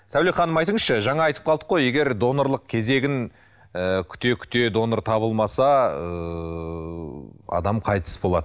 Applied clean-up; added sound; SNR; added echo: none; none; none; none.